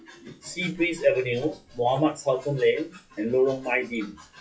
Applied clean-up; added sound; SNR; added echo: classical method WPE with log-MMSE.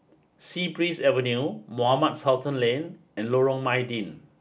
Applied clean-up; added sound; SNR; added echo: none; none; none; none.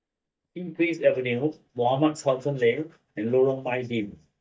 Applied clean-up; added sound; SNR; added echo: neural mask model DeepFilterNet 3.